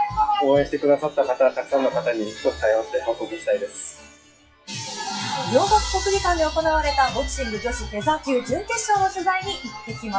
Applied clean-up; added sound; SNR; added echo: classical method WPE with log-MMSE.